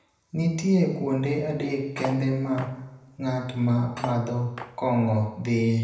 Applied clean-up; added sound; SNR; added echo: none; Cutlery, silverware; 14 dB; reverberation time 0.8 s.